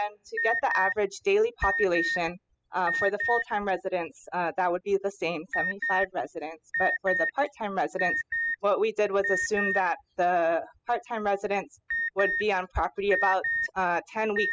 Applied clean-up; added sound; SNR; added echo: classical method spectral subtraction.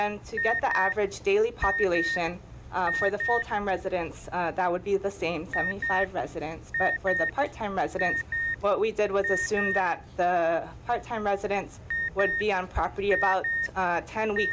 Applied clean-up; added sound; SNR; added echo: none; Alarm; 5 dB; none.